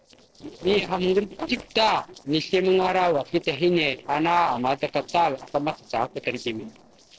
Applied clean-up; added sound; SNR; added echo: neural separator model SepFormer DNS4.